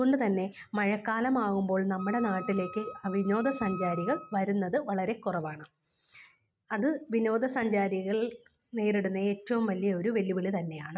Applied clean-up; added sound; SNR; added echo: neural mask model RNNoise.